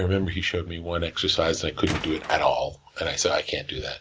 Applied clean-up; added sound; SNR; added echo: none; Tools; 9 dB; none.